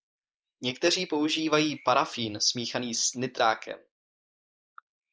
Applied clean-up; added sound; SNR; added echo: neural mask model Resemble Enhance denoiser.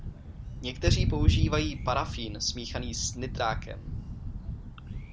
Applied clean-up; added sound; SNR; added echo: none; Thunder; -4 dB; none.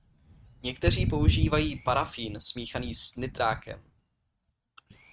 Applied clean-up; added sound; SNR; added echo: neural mask model RNNoise.